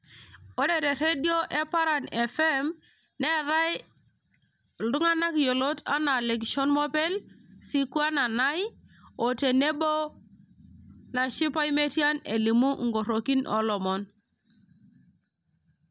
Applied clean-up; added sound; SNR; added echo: none; none; none; none.